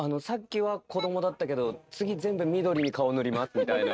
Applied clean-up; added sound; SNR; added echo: neural mask model RNNoise.